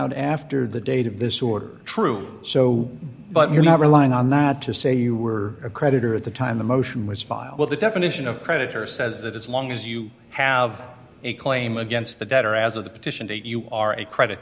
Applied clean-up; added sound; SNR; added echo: none; none; none; none.